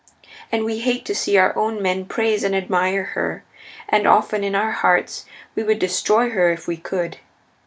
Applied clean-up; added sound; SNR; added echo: none; none; none; none.